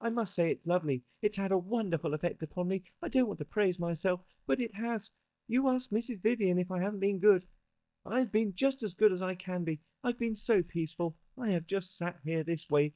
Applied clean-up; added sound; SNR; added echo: neural mask model DeepFilterNet 3.